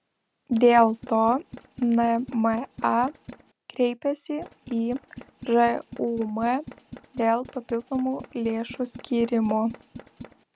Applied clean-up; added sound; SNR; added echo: none; Tools; 19 dB; none.